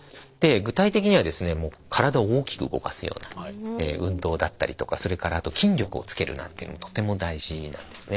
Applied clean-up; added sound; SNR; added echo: neural separator model SepFormer DNS4.